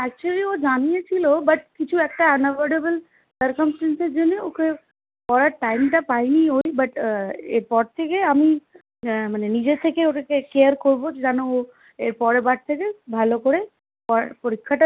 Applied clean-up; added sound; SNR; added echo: none; none; none; none.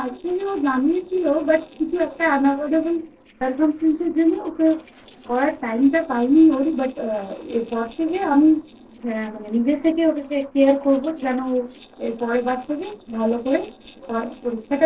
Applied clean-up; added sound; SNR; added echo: neural separator model SepFormer DNS4.